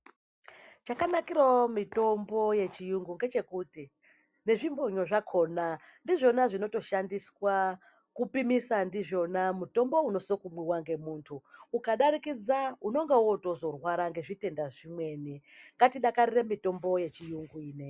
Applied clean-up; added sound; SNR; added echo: none; none; none; none.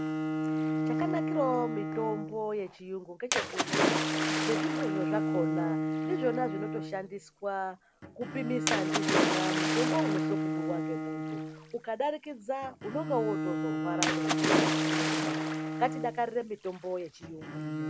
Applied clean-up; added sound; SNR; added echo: none; Bowed string instrument + Splash, splatter; -4 dB; none.